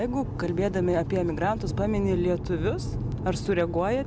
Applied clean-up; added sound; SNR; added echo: none; none; none; none.